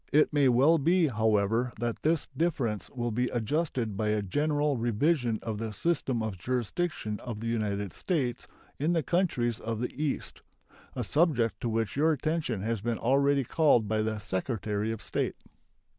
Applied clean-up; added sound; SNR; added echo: none; none; none; none.